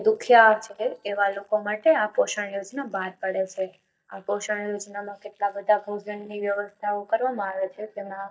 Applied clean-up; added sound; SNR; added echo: neural mask model DeepFilterNet 3.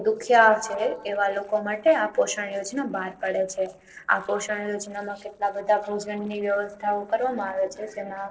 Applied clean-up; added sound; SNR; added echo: neural separator model SepFormer DNS4.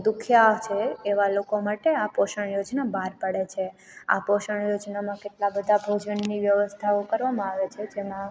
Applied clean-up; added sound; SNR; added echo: none; none; none; none.